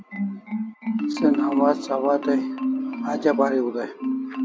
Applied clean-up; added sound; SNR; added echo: none; Marimba, xylophone; 2 dB; none.